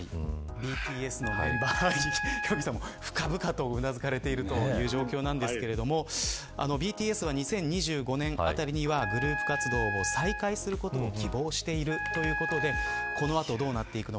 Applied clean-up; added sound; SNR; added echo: none; Wind instrument, woodwind instrument; 4 dB; none.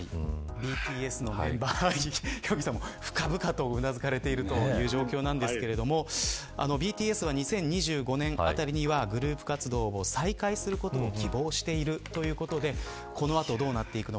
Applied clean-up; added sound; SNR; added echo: none; none; none; none.